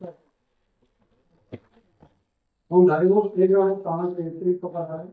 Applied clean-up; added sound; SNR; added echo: neural mask model DeepFilterNet 3.